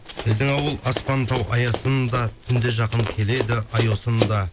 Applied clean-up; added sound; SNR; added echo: none; Run; 8 dB; none.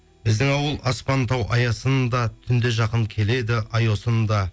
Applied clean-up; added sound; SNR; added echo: none; none; none; none.